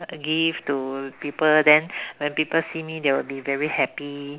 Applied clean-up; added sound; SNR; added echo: none; none; none; none.